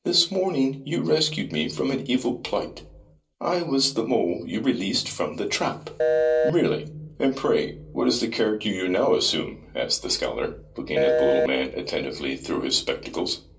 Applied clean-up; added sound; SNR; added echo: none; Telephone; -3 dB; reverberation time 0.3 s.